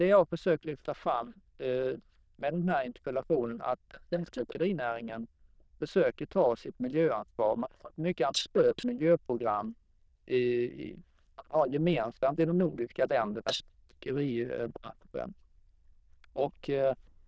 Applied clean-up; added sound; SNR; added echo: neural diffusion model UNIVERSE++.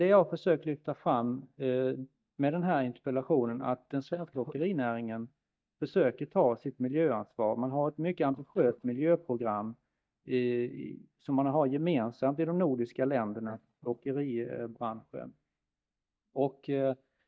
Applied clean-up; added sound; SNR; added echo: neural mask model DeepFilterNet 3.